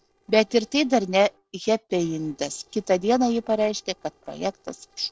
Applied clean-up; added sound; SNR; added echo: neural separator model SepFormer DNS4.